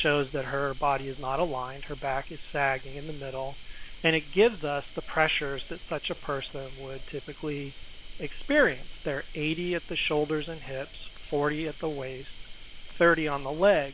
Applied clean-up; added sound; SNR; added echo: none; Cricket; 7 dB; none.